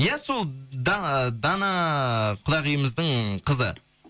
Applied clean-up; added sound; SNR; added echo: none; none; none; none.